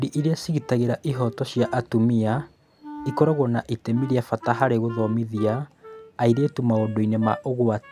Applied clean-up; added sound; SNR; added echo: none; Wind instrument, woodwind instrument; 17 dB; none.